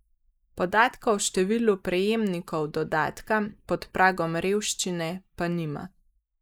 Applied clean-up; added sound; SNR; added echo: neural mask model Resemble Enhance denoiser.